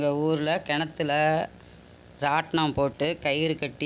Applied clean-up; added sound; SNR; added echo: none; none; none; none.